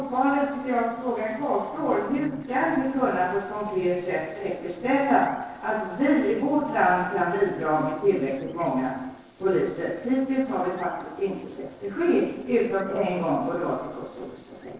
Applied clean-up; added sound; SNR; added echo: neural separator model SepFormer DNS4.